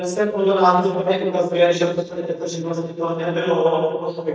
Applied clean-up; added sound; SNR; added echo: neural mask model DeepFilterNet 3.